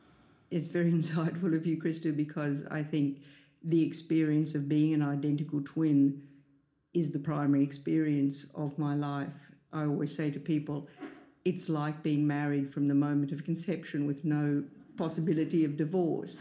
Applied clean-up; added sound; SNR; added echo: none; none; none; reverberation time 0.4 s.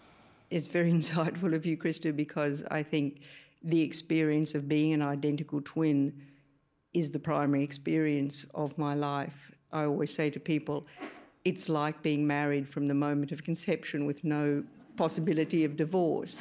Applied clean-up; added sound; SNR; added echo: none; none; none; none.